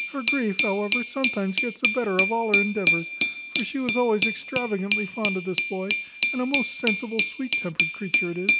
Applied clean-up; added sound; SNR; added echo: none; Glass; -1 dB; none.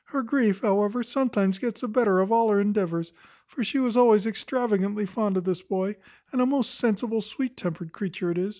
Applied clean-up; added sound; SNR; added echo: none; none; none; none.